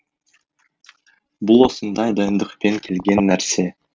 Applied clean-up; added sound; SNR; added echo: none; none; none; none.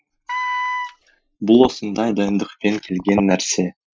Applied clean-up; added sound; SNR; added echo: classical method Wiener filter.